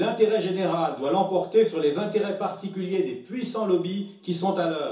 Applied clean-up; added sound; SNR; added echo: none; none; none; reverberation time 0.7 s.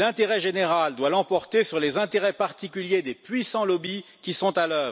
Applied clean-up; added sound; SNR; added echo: none; none; none; none.